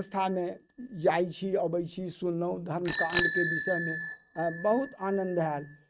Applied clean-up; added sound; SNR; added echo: neural mask model RNNoise.